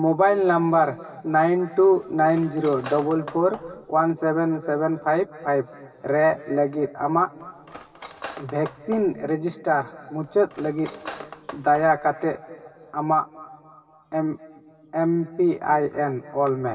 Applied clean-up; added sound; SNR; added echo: none; Cutlery, silverware; 17 dB; reverberation time 2.5 s.